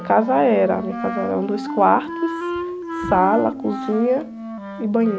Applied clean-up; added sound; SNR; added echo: none; Wind instrument, woodwind instrument; 8 dB; none.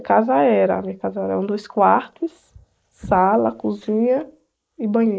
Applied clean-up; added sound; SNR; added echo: neural mask model Resemble Enhance denoiser.